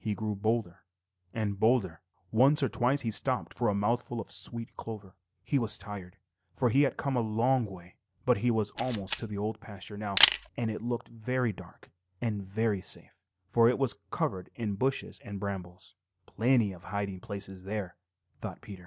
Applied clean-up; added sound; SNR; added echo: none; Camera; 1 dB; none.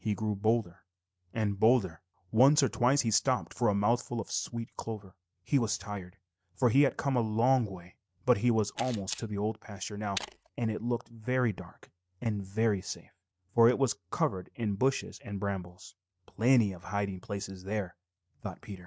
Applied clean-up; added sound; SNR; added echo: neural mask model RNNoise.